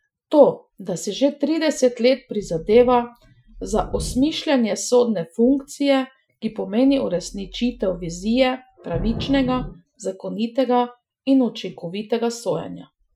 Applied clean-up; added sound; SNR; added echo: classical method Wiener filter.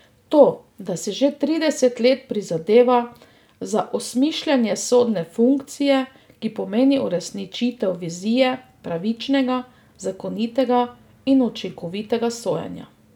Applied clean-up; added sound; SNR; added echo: none; none; none; none.